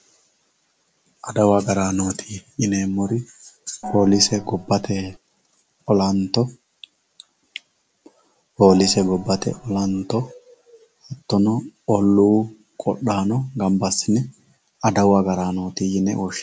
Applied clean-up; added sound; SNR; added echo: none; Gong; 15 dB; none.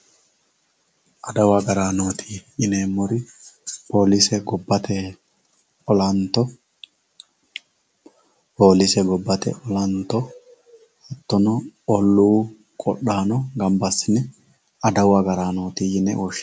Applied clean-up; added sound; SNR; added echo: none; none; none; none.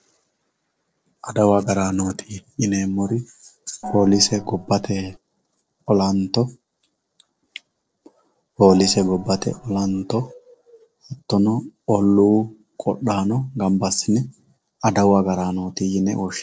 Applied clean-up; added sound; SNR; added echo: neural separator model SepFormer DNS4.